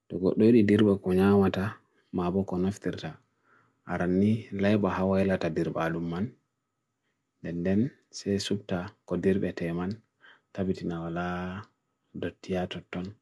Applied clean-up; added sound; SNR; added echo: none; none; none; none.